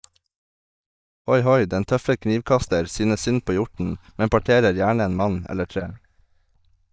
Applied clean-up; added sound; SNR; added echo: neural mask model DeepFilterNet 3.